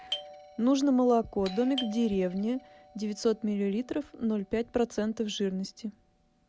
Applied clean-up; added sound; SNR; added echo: none; Doorbell; 17 dB; none.